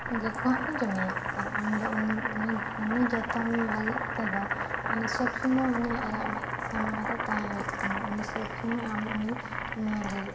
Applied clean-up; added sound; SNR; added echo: none; Boiling; 1 dB; reverberation time 2.1 s.